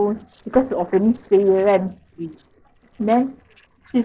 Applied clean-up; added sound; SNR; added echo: neural separator model SepFormer DNS4.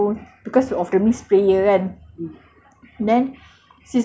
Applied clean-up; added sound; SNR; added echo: none; none; none; none.